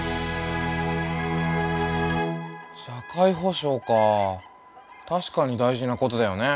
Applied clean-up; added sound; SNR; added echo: none; Wind instrument, woodwind instrument + Bird vocalization, bird call, bird song; 18 dB; none.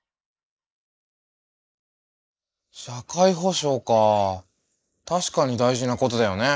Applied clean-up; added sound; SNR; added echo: neural mask model Resemble Enhance denoiser.